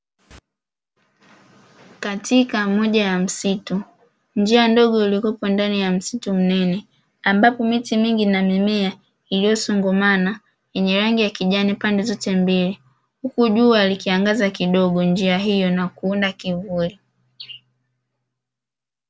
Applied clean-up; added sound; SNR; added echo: none; none; none; none.